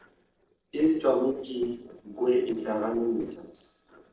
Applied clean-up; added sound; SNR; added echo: neural separator model SepFormer DNS4.